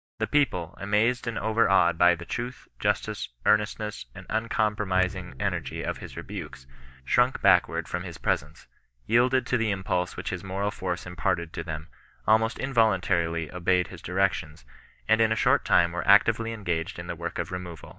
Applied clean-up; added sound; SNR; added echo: neural mask model DeepFilterNet 3.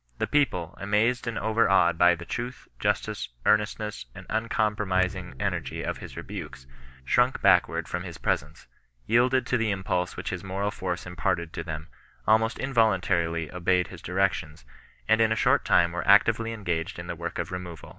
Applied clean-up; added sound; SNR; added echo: none; Bowed string instrument; 16 dB; none.